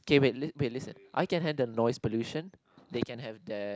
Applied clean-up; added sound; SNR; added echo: none; none; none; none.